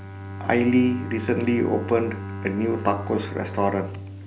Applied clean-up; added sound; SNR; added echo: none; Bowed string instrument; 9 dB; none.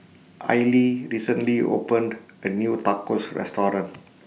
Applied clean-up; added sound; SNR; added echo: none; none; none; none.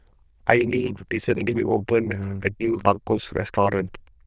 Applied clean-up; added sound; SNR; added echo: neural diffusion model UNIVERSE++.